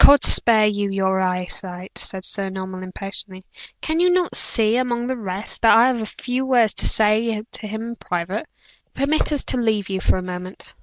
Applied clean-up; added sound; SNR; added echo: none; none; none; none.